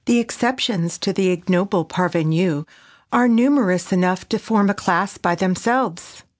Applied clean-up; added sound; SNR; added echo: none; none; none; none.